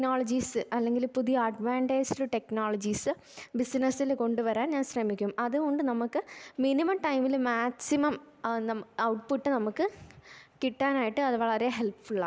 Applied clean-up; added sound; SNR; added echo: none; none; none; none.